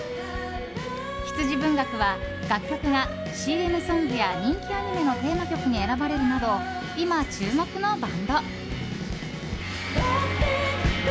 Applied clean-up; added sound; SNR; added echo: none; none; none; none.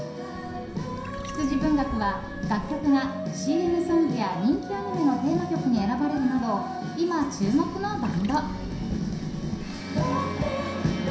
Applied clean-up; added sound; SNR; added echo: none; Trickle, dribble / Chirp, tweet; 13 dB; reverberation time 0.7 s.